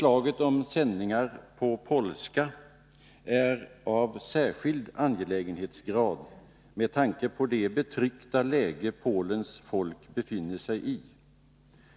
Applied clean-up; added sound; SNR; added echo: none; none; none; none.